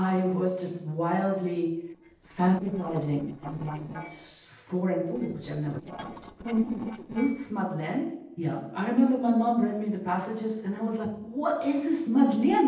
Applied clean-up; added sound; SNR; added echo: neural separator model SepFormer DNS4.